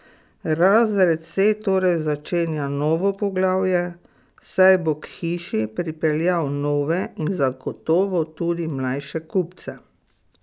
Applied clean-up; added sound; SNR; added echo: none; none; none; none.